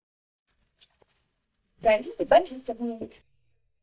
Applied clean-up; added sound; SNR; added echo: neural mask model DeepFilterNet 3.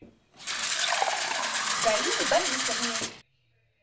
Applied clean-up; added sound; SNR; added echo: none; Fill (with liquid); -4 dB; reverberation time 0.2 s.